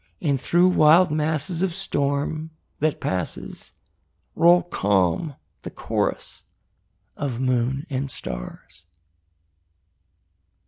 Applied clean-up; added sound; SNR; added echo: none; none; none; none.